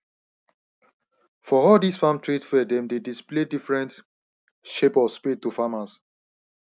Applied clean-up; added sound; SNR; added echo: none; none; none; none.